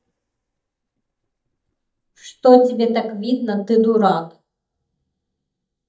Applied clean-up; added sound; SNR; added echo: neural mask model DeepFilterNet 3.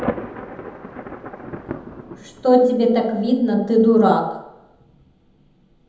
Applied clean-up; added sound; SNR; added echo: none; Thunder; 14 dB; reverberation time 0.9 s.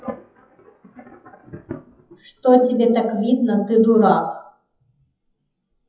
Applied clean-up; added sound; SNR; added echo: classical method WPE with log-MMSE.